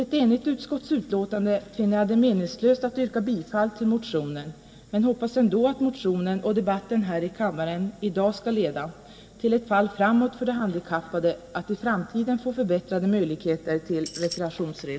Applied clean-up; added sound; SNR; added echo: none; Tambourine; 11 dB; reverberation time 2.4 s.